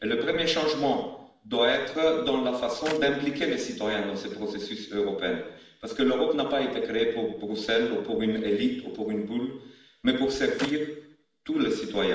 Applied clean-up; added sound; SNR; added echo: none; Clapping; 14 dB; reverberation time 0.8 s.